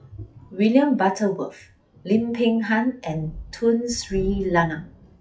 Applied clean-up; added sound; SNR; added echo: classical method WPE with log-MMSE.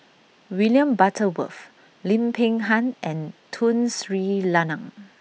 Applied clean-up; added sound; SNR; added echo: none; none; none; none.